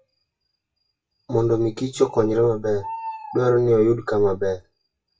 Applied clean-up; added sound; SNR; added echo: classical method WPE with log-MMSE.